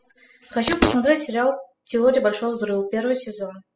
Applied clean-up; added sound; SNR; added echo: classical method spectral subtraction.